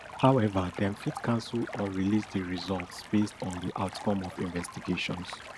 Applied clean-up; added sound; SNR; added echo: none; Stream; 14 dB; none.